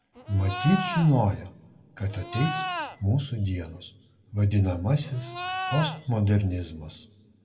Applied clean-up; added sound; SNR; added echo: none; Livestock, farm animals, working animals; 6 dB; reverberation time 0.9 s.